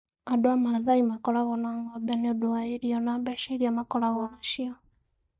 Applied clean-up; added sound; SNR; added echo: neural mask model DeepFilterNet 3.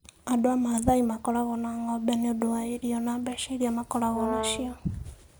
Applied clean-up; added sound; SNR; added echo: none; Brass instrument; 5 dB; none.